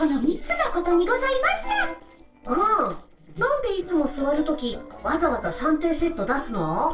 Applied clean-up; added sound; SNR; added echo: neural separator model SepFormer DNS4.